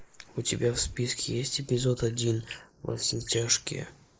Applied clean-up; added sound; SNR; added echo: neural mask model Resemble Enhance denoiser.